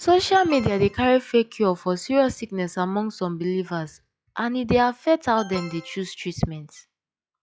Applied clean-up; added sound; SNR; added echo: classical method log-MMSE.